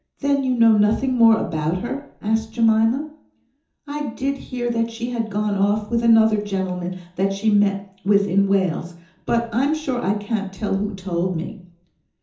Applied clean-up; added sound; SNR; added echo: none; none; none; reverberation time 0.6 s.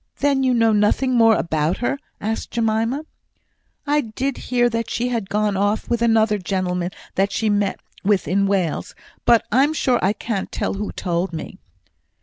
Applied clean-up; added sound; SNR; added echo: none; none; none; none.